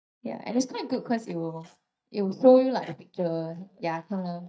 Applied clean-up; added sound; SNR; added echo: neural mask model DeepFilterNet 3.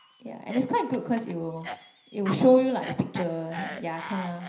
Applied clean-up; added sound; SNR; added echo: none; Cough; 14 dB; reverberation time 0.5 s.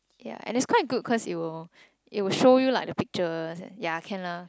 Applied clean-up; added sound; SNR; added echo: none; none; none; none.